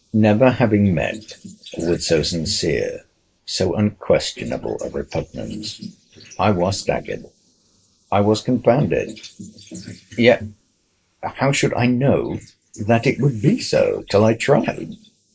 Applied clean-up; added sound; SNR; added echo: neural mask model Resemble Enhance denoiser.